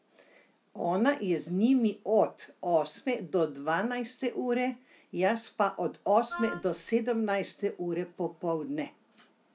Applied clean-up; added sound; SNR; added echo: none; Wind instrument, woodwind instrument; 11 dB; none.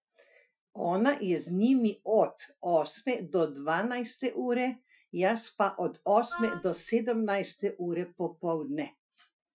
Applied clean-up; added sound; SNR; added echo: classical method Wiener filter.